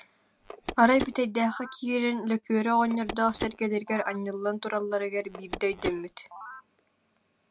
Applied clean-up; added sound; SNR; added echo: none; Telephone; 13 dB; none.